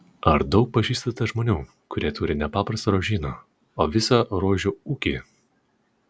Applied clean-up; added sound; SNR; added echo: none; none; none; none.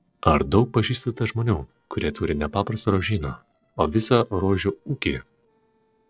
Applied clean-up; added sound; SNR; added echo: neural separator model SepFormer DNS4.